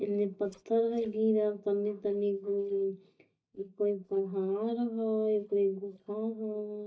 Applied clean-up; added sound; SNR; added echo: neural mask model DeepFilterNet 3.